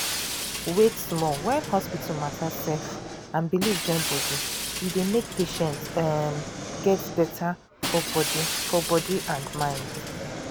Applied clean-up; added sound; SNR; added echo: none; Shatter + Fixed-wing aircraft, airplane; 5 dB; none.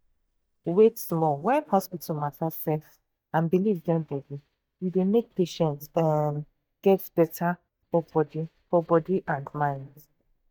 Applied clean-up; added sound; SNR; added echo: neural mask model DeepFilterNet 3.